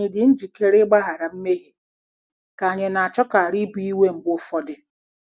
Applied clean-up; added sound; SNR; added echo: none; none; none; none.